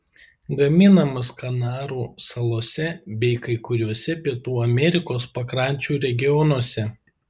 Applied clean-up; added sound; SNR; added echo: none; none; none; none.